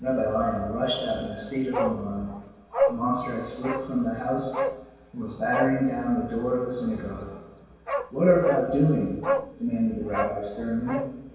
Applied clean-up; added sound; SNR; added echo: none; Bark; 6 dB; reverberation time 1.2 s.